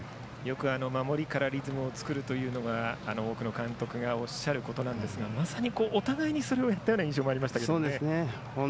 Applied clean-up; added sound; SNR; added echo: none; none; none; none.